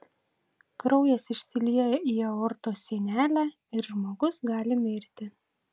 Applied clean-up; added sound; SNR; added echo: none; none; none; none.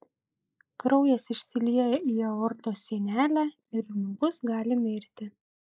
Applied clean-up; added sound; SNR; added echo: neural mask model Resemble Enhance denoiser.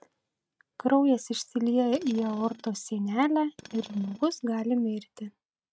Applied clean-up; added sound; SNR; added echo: neural mask model RNNoise.